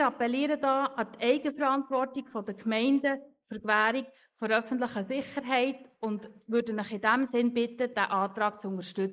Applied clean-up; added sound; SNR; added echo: neural mask model Resemble Enhance denoiser.